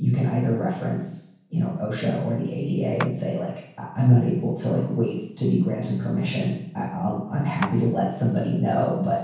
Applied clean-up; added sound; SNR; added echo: none; Clapping; 16 dB; reverberation time 0.7 s.